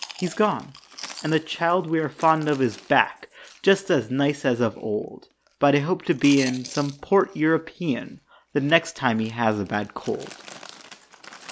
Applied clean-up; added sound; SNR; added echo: none; Chewing, mastication; 19 dB; none.